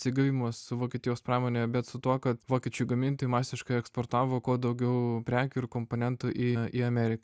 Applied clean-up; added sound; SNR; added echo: none; none; none; none.